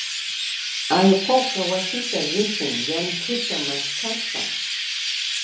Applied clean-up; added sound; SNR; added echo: none; Chirp, tweet; 1 dB; reverberation time 0.8 s.